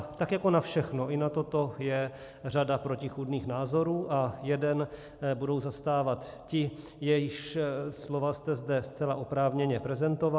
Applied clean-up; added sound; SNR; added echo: none; none; none; none.